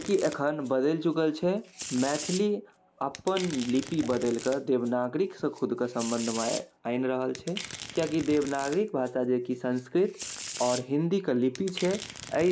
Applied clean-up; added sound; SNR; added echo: none; Domestic sounds, home sounds; 14 dB; none.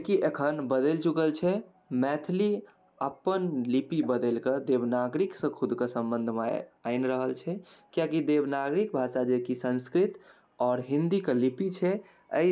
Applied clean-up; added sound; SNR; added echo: none; none; none; none.